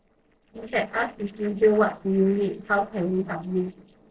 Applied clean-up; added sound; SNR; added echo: neural separator model SepFormer DNS4.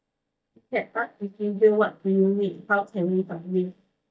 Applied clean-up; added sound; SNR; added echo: neural mask model DeepFilterNet 3.